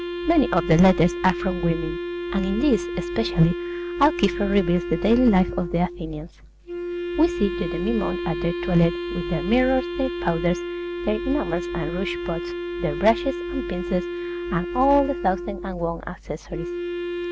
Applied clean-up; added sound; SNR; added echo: none; Wind instrument, woodwind instrument; 6 dB; none.